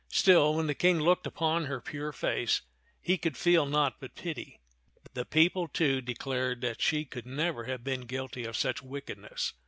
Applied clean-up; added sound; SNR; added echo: none; none; none; none.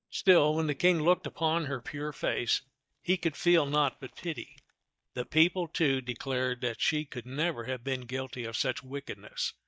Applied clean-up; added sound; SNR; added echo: neural mask model DeepFilterNet 3.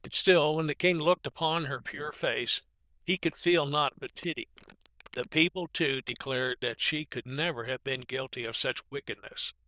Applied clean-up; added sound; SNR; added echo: neural diffusion model UNIVERSE++.